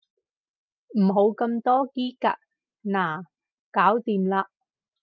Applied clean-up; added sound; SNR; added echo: none; none; none; none.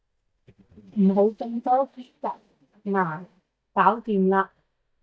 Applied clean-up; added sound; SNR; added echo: neural mask model DeepFilterNet 3.